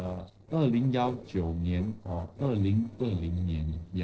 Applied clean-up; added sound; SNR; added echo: neural separator model SepFormer DNS4.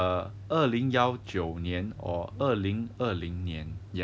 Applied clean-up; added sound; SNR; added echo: none; none; none; none.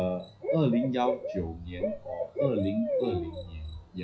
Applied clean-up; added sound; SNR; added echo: classical method WPE with log-MMSE.